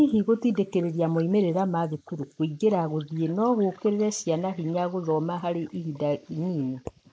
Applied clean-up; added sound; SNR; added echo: neural mask model Resemble Enhance denoiser.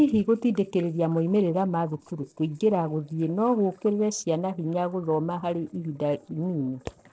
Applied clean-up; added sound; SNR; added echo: neural separator model SepFormer DNS4.